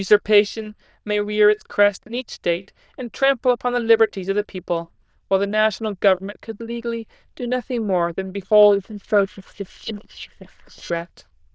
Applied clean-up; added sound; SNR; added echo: neural diffusion model UNIVERSE++.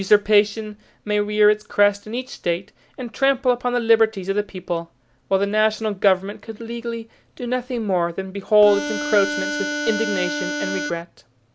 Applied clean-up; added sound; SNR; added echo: none; Harmonica; 4 dB; none.